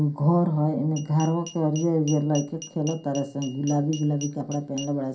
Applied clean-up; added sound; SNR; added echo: none; Glass; 18 dB; reverberation time 0.3 s.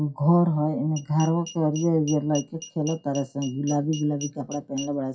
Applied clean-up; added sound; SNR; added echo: classical method WPE with log-MMSE.